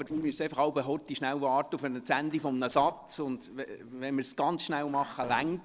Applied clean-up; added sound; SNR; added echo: neural separator model SepFormer DNS4.